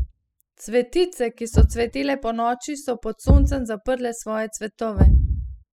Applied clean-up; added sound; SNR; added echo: classical method spectral subtraction.